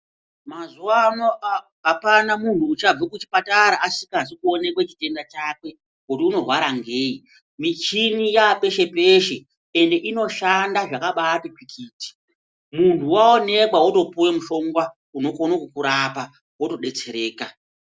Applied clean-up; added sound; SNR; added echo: none; none; none; none.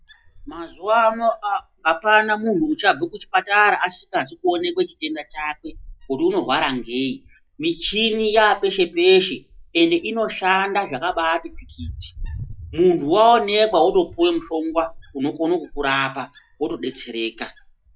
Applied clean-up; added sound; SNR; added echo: classical method log-MMSE.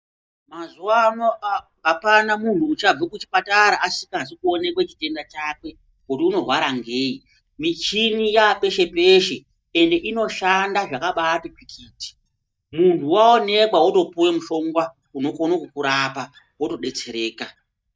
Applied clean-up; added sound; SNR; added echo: neural mask model DeepFilterNet 3.